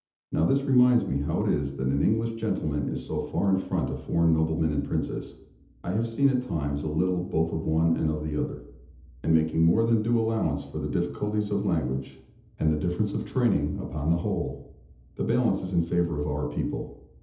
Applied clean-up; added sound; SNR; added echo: none; none; none; reverberation time 0.8 s.